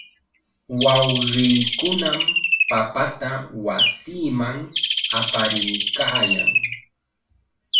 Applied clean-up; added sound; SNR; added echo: none; Bird; 0 dB; reverberation time 0.4 s.